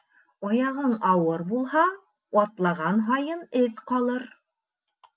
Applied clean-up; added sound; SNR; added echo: none; none; none; none.